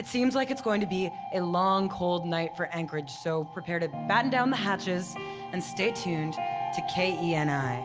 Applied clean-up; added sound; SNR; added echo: none; none; none; none.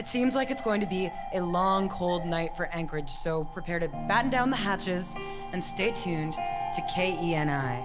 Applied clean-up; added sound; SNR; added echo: none; Alarm; 10 dB; none.